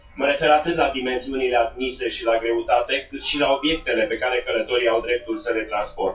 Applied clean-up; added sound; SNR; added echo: classical method WPE with log-MMSE.